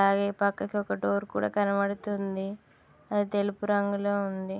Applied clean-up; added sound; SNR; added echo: none; none; none; none.